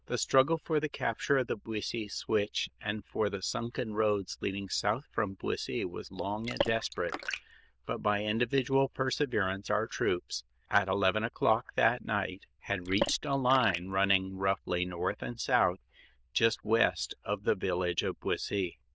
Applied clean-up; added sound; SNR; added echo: neural diffusion model UNIVERSE++.